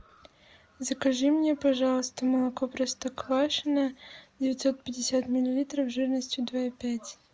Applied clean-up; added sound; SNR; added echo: none; none; none; none.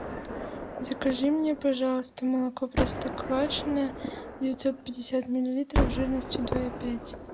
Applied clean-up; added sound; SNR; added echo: none; Gunshot, gunfire; 5 dB; none.